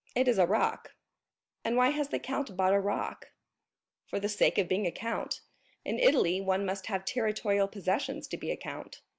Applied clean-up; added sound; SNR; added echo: none; none; none; none.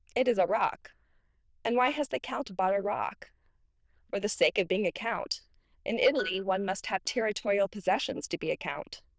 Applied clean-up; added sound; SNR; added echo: neural diffusion model UNIVERSE++.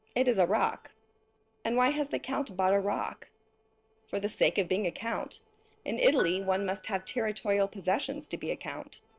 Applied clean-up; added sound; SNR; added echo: neural separator model SepFormer DNS4.